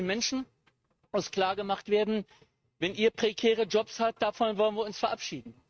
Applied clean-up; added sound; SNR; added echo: neural mask model RNNoise.